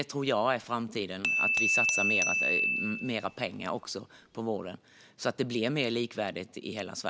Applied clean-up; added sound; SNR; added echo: none; Glass / Bell; -2 dB; none.